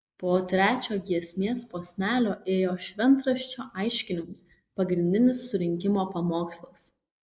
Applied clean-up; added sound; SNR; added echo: neural mask model Resemble Enhance denoiser.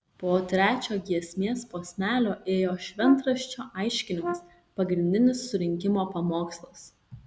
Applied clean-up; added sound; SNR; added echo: none; Brass instrument; 10 dB; none.